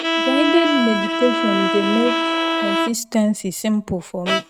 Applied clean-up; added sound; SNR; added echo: neural mask model RNNoise.